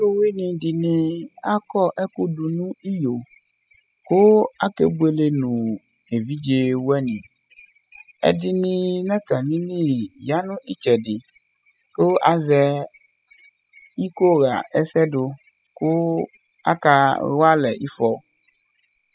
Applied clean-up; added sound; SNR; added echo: classical method spectral subtraction.